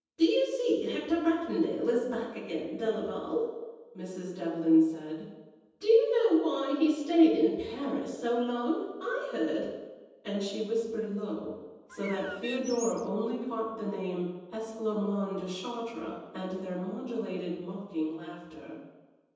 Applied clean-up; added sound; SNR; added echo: none; Bird; 13 dB; reverberation time 1.1 s.